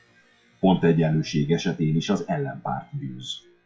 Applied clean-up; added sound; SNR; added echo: classical method WPE with log-MMSE.